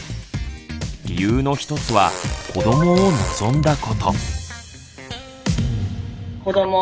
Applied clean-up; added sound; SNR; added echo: none; Fart; 11 dB; none.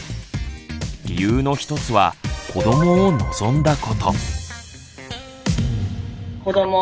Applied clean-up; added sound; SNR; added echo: none; none; none; none.